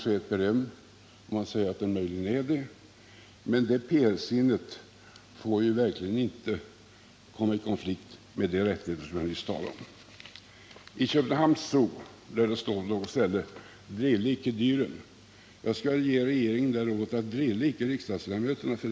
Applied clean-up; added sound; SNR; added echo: none; none; none; none.